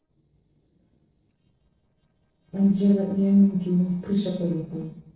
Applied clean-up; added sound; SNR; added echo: neural separator model SepFormer DNS4.